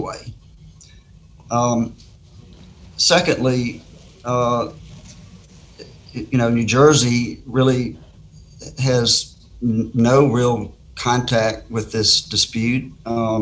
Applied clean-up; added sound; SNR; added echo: none; none; none; none.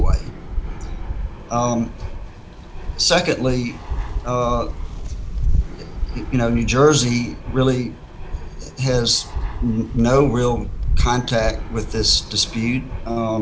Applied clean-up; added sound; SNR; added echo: none; Fixed-wing aircraft, airplane; 3 dB; none.